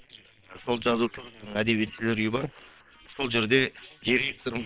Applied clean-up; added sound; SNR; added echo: neural separator model SepFormer WHAM!.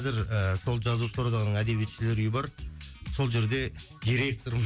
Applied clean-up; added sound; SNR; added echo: none; none; none; none.